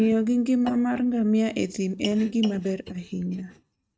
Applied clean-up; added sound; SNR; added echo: neural mask model RNNoise.